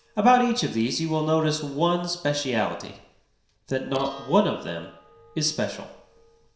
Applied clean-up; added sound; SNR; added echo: neural separator model SepFormer DNS4.